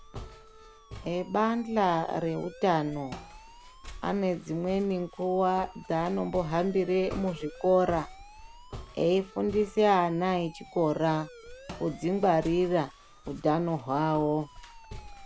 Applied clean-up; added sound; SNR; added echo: none; Siren + Walk, footsteps; 17 dB; none.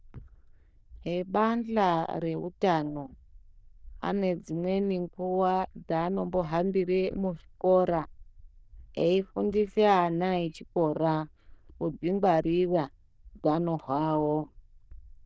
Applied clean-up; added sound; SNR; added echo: neural diffusion model UNIVERSE++.